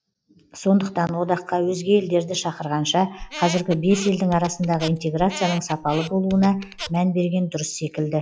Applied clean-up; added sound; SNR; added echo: classical method log-MMSE.